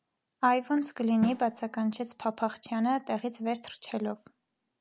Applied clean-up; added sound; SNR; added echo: none; Drum; 15 dB; none.